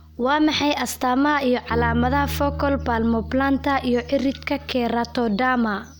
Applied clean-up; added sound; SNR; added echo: none; Bass guitar; 11 dB; none.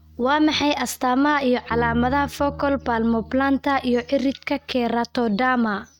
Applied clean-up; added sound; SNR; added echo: neural mask model RNNoise.